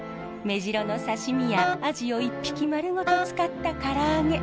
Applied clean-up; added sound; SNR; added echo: none; Wind instrument, woodwind instrument; 2 dB; none.